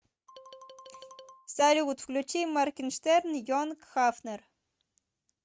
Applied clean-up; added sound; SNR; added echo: neural mask model RNNoise.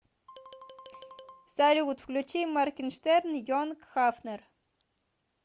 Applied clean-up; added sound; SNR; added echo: none; Marimba, xylophone; 20 dB; none.